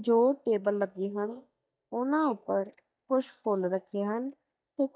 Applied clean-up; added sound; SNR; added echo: neural mask model DeepFilterNet 3.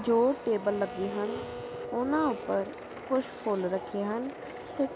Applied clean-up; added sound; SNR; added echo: none; Domestic sounds, home sounds; 11 dB; none.